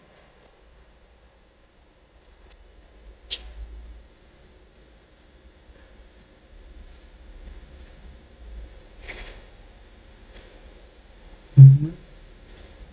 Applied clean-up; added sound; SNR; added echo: neural mask model DeepFilterNet 3.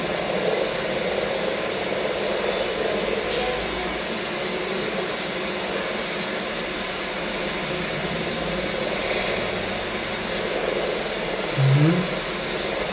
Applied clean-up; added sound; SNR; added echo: none; Frog; 5 dB; reverberation time 0.9 s.